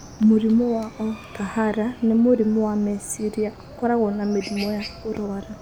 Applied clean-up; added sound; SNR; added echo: none; Chicken, rooster; 18 dB; none.